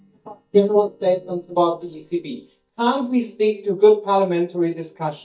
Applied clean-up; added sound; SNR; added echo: neural mask model DeepFilterNet 3.